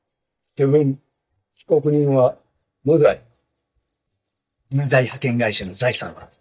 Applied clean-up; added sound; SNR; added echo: neural mask model DeepFilterNet 3.